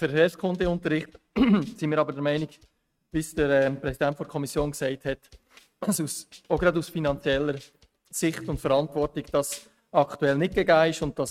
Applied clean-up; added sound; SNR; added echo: neural mask model RNNoise.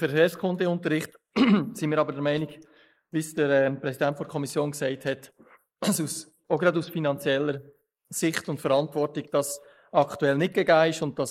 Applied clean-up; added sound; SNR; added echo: neural mask model Resemble Enhance denoiser.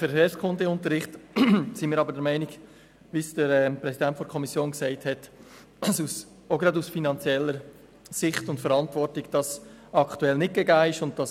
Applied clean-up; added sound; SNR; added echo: none; none; none; none.